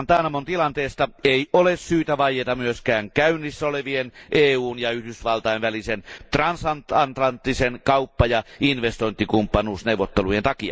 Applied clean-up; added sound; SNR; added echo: none; none; none; none.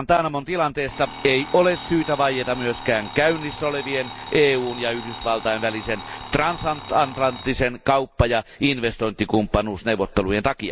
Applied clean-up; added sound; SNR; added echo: none; Alarm; 13 dB; none.